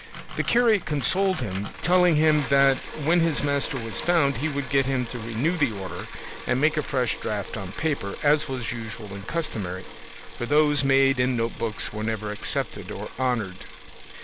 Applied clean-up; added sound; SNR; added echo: none; Bicycle; 15 dB; none.